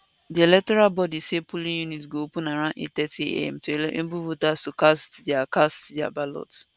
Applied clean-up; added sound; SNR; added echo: none; none; none; none.